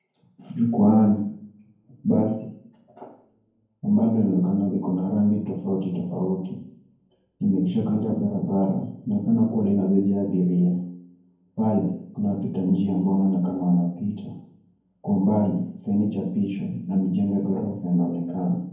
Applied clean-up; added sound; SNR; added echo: none; none; none; reverberation time 0.9 s.